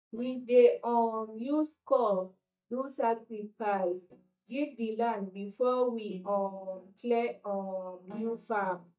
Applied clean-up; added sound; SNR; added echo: neural mask model DeepFilterNet 3.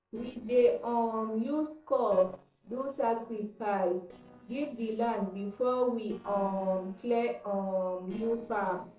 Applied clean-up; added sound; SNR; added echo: neural separator model SepFormer DNS4.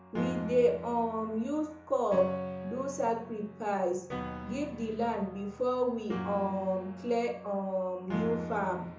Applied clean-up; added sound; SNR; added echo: none; Piano; 8 dB; reverberation time 0.6 s.